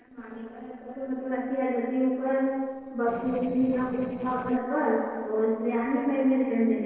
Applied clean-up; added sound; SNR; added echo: neural separator model SepFormer DNS4.